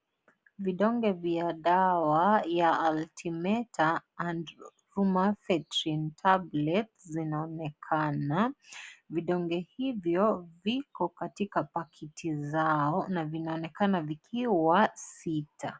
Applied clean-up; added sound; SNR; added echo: none; none; none; none.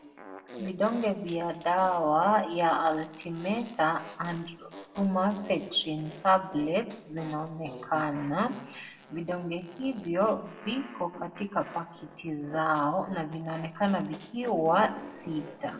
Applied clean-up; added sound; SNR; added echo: none; Fart; 17 dB; reverberation time 0.7 s.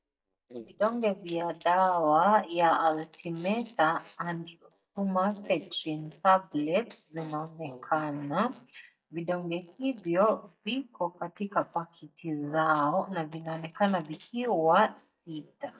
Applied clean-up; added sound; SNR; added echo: neural mask model DeepFilterNet 3.